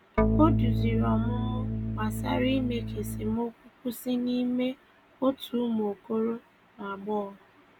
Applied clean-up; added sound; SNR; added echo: none; Organ; -3 dB; none.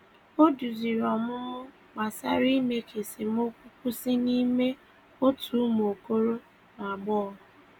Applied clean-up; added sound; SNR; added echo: none; none; none; none.